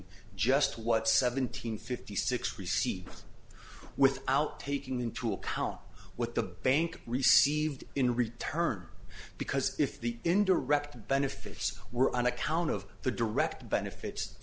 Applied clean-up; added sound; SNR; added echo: none; none; none; none.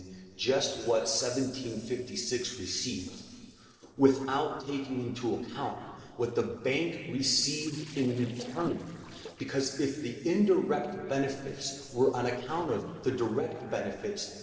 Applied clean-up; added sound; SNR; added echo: neural separator model SepFormer DNS4.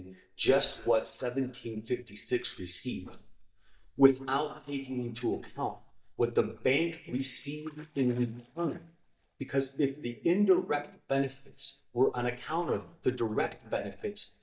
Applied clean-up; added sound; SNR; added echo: neural mask model DeepFilterNet 3.